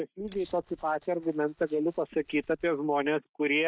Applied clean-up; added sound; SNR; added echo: neural mask model DeepFilterNet 3.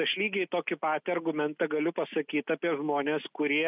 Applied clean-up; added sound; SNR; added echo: none; none; none; none.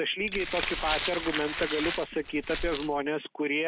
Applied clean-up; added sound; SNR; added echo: none; Glass; 5 dB; none.